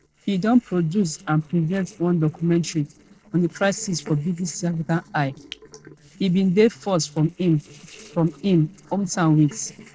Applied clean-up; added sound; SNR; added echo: neural separator model SepFormer DNS4.